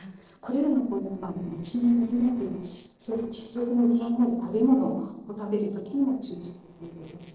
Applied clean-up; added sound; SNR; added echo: neural separator model SepFormer DNS4.